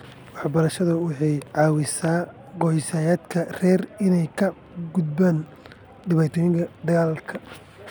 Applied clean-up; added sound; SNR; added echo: none; none; none; none.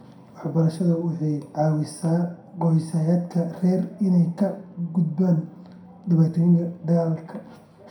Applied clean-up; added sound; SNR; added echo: none; none; none; reverberation time 0.4 s.